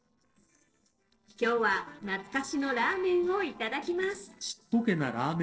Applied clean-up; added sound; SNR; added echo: neural separator model SepFormer DNS4.